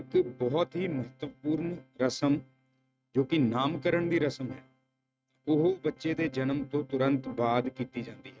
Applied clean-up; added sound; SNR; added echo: neural mask model RNNoise.